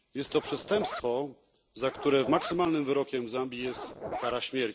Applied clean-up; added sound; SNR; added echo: none; Zipper (clothing); 10 dB; none.